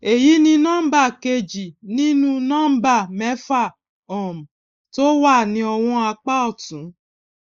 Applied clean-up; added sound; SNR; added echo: neural mask model Resemble Enhance denoiser.